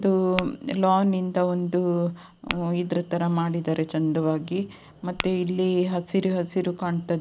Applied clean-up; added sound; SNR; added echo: none; Tap / Glass; 16 dB; none.